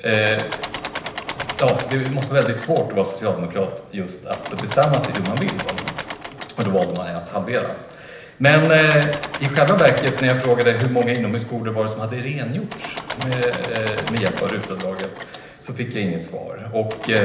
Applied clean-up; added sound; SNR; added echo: none; Engine / Mechanisms; 12 dB; reverberation time 0.9 s.